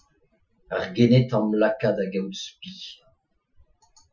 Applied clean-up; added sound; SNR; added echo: classical method Wiener filter.